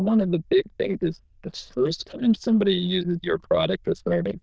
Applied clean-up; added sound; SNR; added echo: neural diffusion model UNIVERSE++.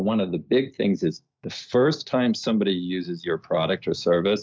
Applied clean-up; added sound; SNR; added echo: neural mask model DeepFilterNet 3.